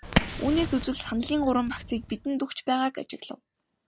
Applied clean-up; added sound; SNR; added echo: none; Fire; 4 dB; none.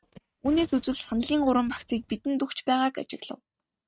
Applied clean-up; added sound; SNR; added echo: neural mask model RNNoise.